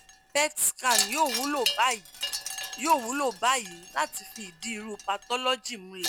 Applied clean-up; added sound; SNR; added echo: none; Wind chime; 6 dB; none.